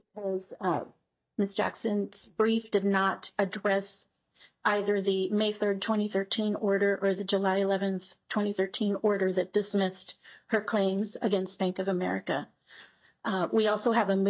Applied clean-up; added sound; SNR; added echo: neural mask model DeepFilterNet 3.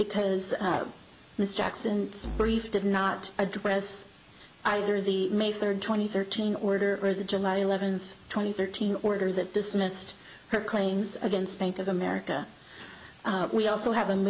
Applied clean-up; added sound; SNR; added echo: none; Musical instrument; 14 dB; none.